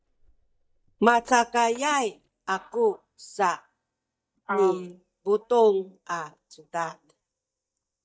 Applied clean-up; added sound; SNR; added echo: neural mask model DeepFilterNet 3.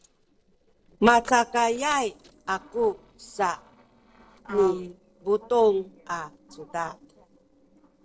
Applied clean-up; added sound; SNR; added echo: neural separator model SepFormer DNS4.